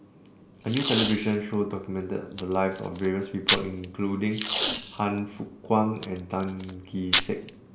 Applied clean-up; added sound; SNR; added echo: none; Packing tape, duct tape; 1 dB; none.